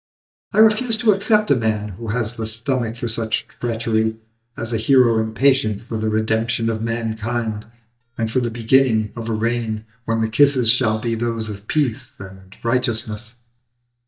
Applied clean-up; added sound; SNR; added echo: neural mask model DeepFilterNet 3.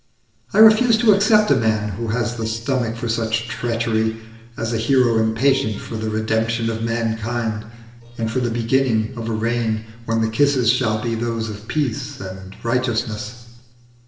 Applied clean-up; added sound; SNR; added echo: neural separator model SepFormer DNS4.